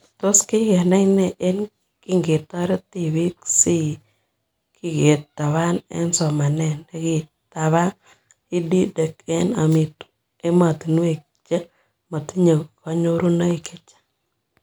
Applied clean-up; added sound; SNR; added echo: none; none; none; none.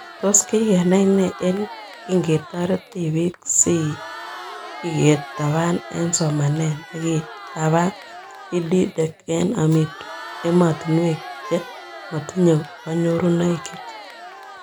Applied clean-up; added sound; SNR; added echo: none; Crowd; 15 dB; none.